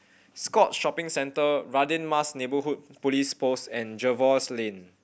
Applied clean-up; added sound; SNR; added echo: none; none; none; none.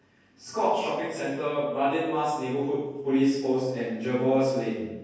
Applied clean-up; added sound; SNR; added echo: none; none; none; reverberation time 1.3 s.